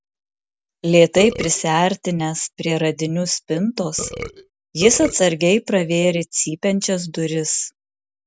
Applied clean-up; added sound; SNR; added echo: none; Burping, eructation; 11 dB; none.